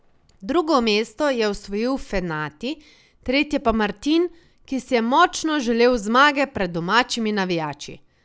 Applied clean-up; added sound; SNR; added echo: none; none; none; none.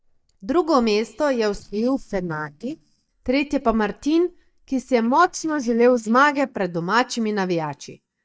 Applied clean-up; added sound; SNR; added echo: neural mask model DeepFilterNet 3.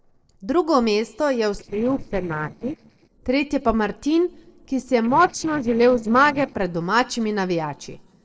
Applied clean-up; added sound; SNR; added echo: neural separator model SepFormer DNS4.